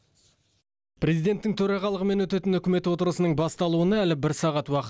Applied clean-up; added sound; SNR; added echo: none; none; none; none.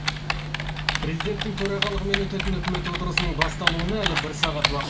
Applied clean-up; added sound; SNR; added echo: none; Typing; -3 dB; reverberation time 0.2 s.